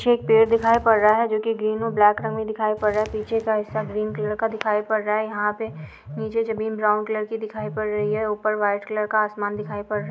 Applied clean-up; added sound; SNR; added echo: none; Telephone + Walk, footsteps; 17 dB; none.